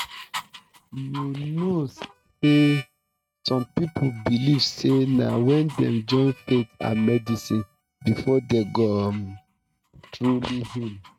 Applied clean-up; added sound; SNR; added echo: neural mask model RNNoise.